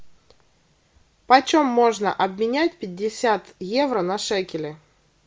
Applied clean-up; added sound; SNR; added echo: none; none; none; none.